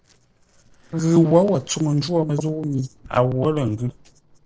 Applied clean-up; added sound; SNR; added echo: neural separator model SepFormer DNS4.